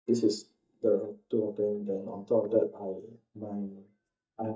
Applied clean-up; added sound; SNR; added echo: neural mask model DeepFilterNet 3.